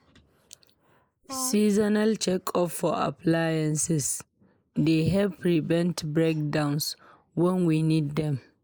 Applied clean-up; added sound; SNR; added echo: neural mask model Resemble Enhance denoiser.